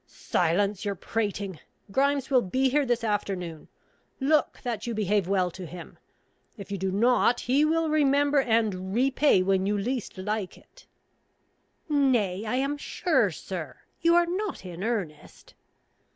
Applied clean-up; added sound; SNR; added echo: none; none; none; none.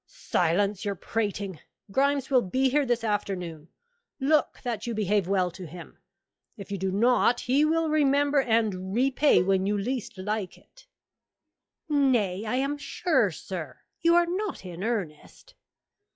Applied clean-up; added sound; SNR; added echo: classical method log-MMSE.